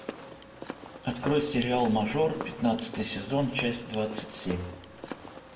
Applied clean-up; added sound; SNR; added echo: none; Walk, footsteps; 11 dB; reverberation time 0.7 s.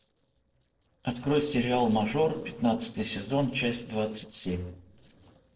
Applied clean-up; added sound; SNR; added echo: neural separator model SepFormer DNS4.